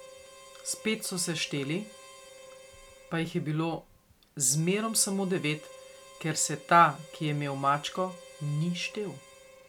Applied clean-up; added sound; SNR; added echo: none; Harmonica; 19 dB; none.